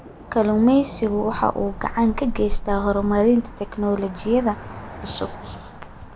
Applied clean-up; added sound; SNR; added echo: none; Cricket / Motor vehicle (road); 10 dB; none.